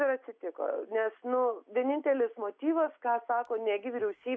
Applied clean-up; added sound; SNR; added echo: none; none; none; none.